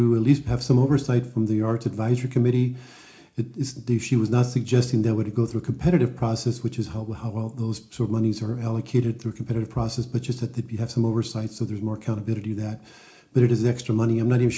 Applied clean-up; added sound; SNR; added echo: none; none; none; reverberation time 0.4 s.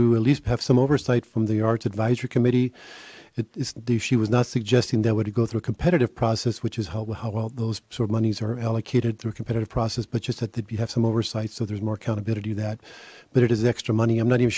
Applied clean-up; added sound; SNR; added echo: none; none; none; none.